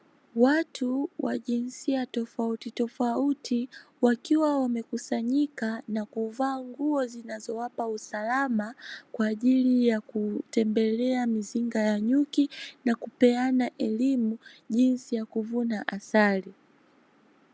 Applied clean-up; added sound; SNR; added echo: none; none; none; none.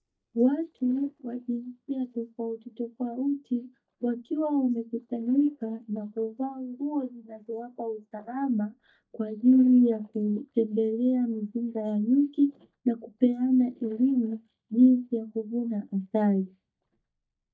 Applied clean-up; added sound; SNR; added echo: neural mask model DeepFilterNet 3.